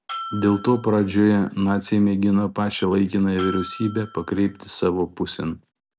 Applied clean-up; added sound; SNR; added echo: none; Bell; 14 dB; none.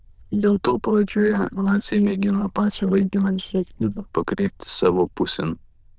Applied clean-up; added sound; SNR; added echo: neural diffusion model UNIVERSE++.